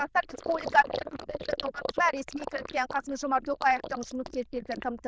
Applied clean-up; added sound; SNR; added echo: neural diffusion model UNIVERSE++.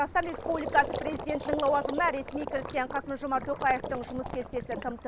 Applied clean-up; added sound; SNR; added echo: none; Gurgling; 7 dB; none.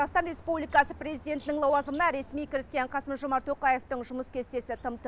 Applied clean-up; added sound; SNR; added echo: none; none; none; none.